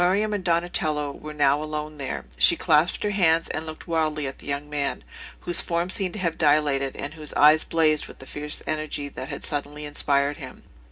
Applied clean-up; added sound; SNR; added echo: none; none; none; reverberation time 0.3 s.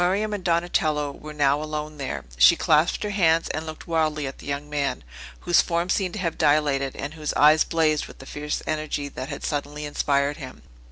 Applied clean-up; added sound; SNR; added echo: none; none; none; none.